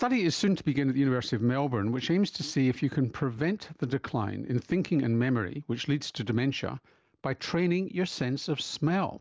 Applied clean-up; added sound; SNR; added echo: none; none; none; none.